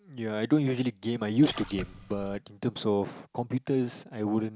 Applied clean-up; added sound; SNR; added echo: none; Splash, splatter; 14 dB; none.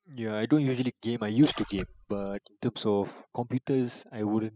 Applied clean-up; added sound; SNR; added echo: classical method spectral subtraction.